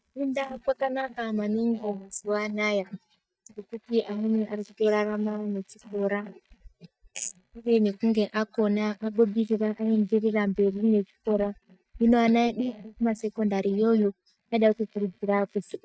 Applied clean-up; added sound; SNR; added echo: neural mask model DeepFilterNet 3.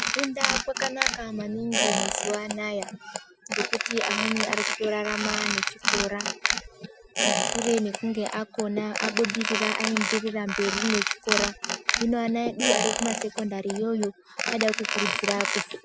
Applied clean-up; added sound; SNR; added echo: none; Squeak; -1 dB; none.